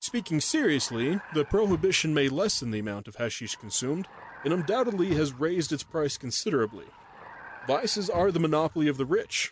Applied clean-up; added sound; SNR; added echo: none; Vehicle; 19 dB; none.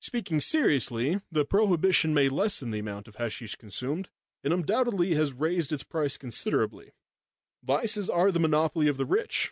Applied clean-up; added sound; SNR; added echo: none; none; none; none.